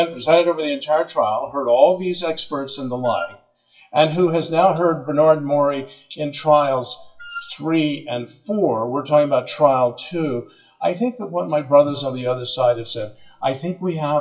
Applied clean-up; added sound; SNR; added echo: classical method WPE with log-MMSE.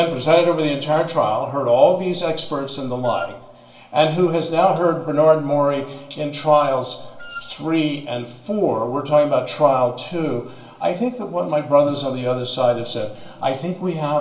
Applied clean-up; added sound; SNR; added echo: none; Wind instrument, woodwind instrument; 17 dB; reverberation time 0.4 s.